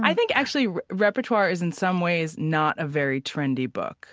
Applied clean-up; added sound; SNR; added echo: none; none; none; none.